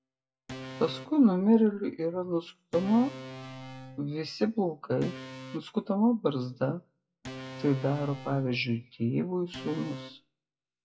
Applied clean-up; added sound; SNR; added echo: classical method WPE with log-MMSE.